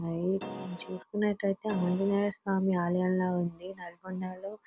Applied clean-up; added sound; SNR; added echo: none; Keyboard (musical); 11 dB; none.